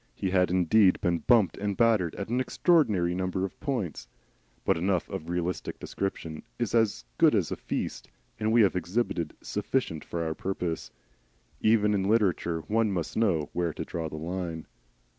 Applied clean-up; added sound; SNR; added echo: none; none; none; none.